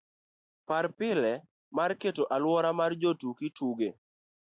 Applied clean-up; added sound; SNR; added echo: none; none; none; none.